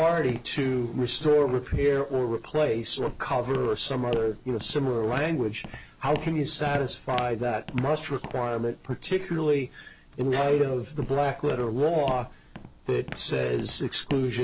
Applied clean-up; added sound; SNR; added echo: none; Walk, footsteps; 16 dB; none.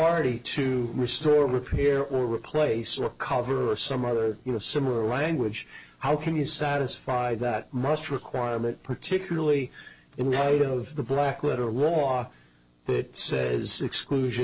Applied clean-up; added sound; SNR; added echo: none; none; none; none.